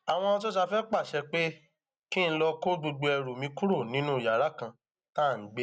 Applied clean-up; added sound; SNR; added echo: none; none; none; none.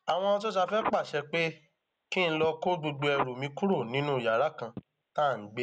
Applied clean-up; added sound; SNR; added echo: none; Telephone; 12 dB; none.